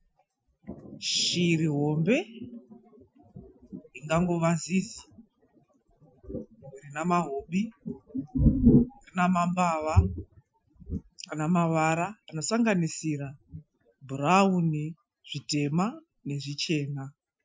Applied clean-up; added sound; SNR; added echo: classical method Wiener filter.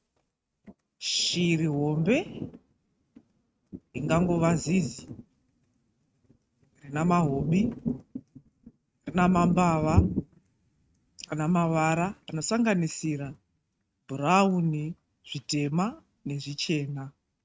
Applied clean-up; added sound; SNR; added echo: neural mask model RNNoise.